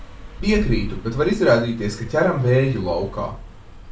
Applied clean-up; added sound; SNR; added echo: none; Car passing by; 10 dB; reverberation time 0.3 s.